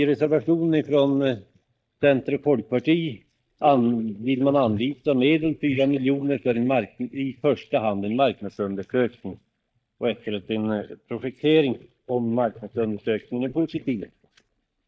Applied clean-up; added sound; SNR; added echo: neural mask model DeepFilterNet 3.